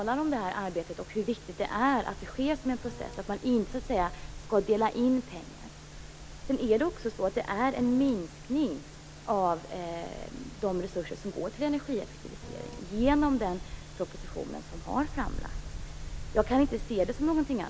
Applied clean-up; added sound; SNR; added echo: none; Stream + Printer; 12 dB; none.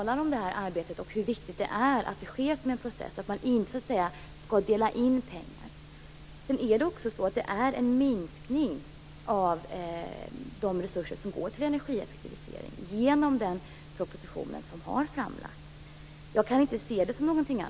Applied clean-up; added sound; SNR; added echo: none; none; none; none.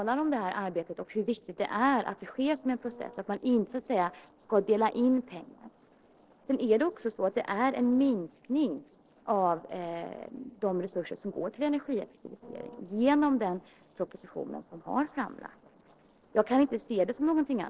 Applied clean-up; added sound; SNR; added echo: neural separator model SepFormer DNS4.